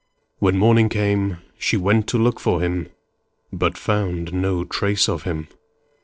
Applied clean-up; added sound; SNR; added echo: neural separator model SepFormer DNS4.